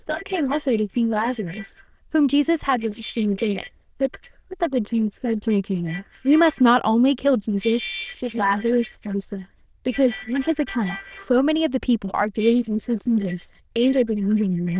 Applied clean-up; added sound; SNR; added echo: neural diffusion model UNIVERSE++.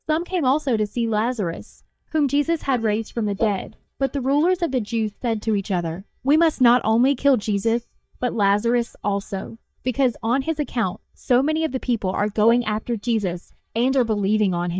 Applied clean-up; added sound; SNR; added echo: neural mask model DeepFilterNet 3.